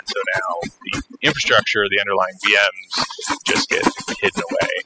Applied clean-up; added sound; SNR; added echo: classical method spectral subtraction.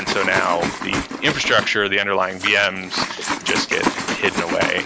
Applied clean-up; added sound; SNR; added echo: none; Liquid; 4 dB; none.